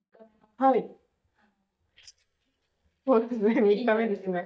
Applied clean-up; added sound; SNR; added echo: neural mask model DeepFilterNet 3.